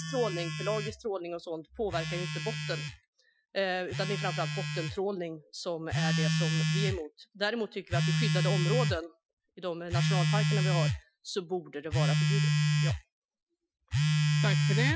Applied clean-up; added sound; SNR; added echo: classical method Wiener filter.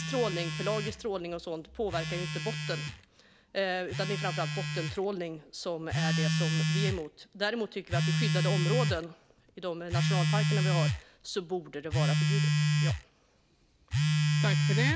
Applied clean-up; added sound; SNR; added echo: none; Telephone; -5 dB; none.